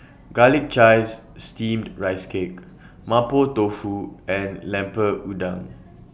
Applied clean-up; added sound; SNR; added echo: none; none; none; none.